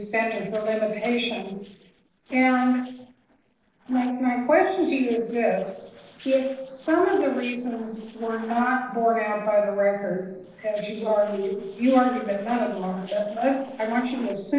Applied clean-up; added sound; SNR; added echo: neural separator model SepFormer DNS4.